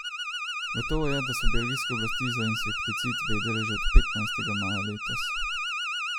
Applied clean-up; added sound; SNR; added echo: classical method log-MMSE.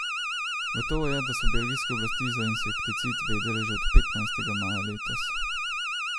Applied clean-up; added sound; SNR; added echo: none; Alarm; 3 dB; none.